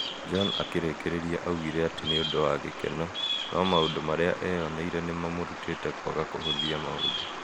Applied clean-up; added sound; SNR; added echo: none; Bird vocalization, bird call, bird song; 4 dB; none.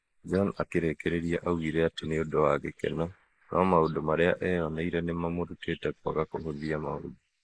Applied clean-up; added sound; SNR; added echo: neural mask model Resemble Enhance denoiser.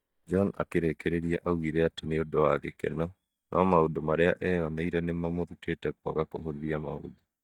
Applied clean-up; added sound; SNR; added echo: neural mask model DeepFilterNet 3.